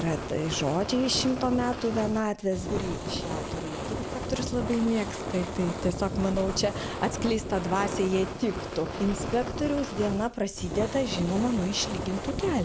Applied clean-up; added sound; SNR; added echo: none; Fire; 5 dB; none.